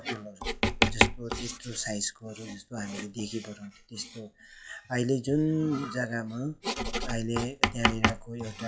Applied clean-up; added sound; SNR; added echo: classical method log-MMSE.